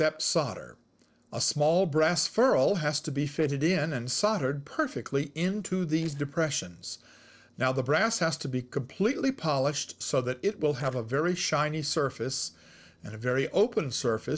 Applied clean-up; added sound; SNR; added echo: neural separator model SepFormer DNS4.